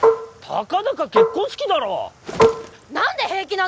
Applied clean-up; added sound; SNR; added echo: none; Marimba, xylophone; -2 dB; none.